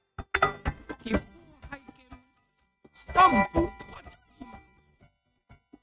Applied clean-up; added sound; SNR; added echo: neural mask model RNNoise.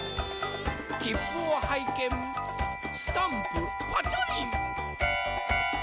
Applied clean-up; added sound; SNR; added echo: none; none; none; none.